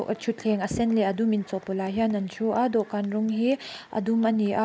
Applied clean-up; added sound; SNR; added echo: none; none; none; none.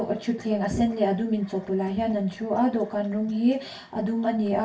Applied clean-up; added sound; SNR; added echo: none; none; none; reverberation time 0.3 s.